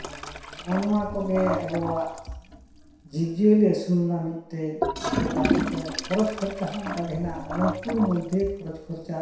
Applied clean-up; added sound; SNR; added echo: none; Toilet flush / Gurgling; 5 dB; reverberation time 0.7 s.